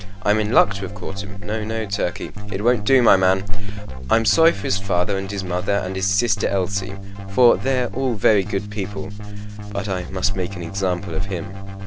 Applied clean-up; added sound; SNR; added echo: none; Keyboard (musical); 13 dB; none.